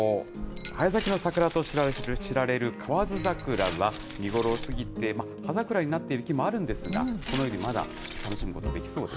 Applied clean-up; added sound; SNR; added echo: none; Glass; 5 dB; none.